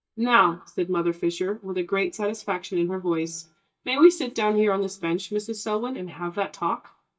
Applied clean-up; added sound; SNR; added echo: neural mask model DeepFilterNet 3.